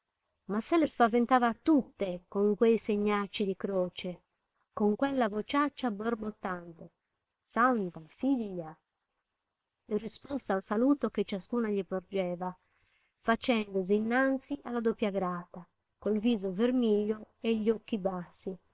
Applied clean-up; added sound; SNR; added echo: neural separator model SepFormer WHAM!.